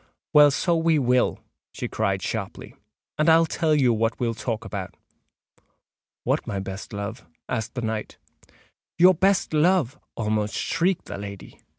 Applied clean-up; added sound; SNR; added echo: none; none; none; none.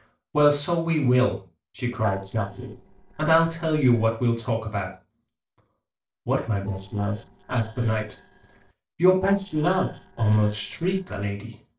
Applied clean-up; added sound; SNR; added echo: neural separator model SepFormer DNS4.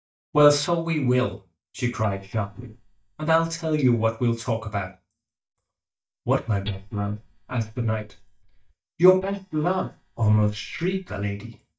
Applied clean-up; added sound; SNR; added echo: neural mask model DeepFilterNet 3.